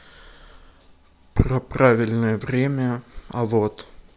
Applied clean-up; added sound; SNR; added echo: none; none; none; none.